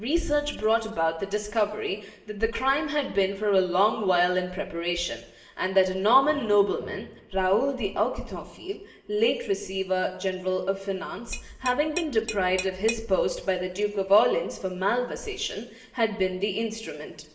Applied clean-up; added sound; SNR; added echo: none; Tap / Glass; 12 dB; reverberation time 0.8 s.